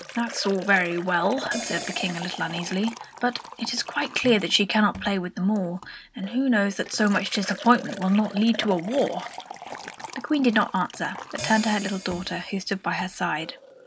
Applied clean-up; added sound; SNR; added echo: none; Hi-hat + Liquid; 14 dB; none.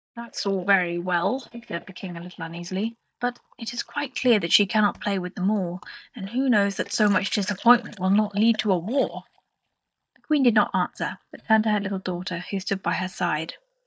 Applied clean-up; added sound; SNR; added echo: neural mask model DeepFilterNet 3.